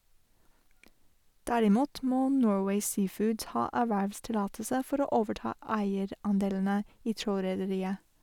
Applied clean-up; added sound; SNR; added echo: none; none; none; none.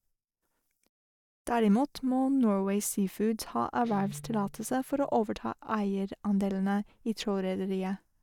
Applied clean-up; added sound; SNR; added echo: neural mask model DeepFilterNet 3.